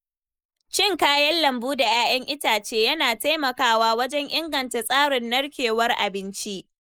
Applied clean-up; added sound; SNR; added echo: neural mask model Resemble Enhance denoiser.